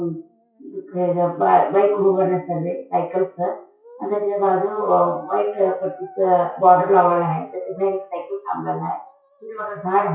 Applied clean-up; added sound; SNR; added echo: classical method WPE with log-MMSE.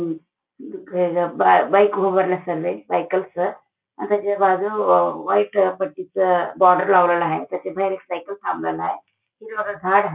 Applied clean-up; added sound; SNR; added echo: none; none; none; none.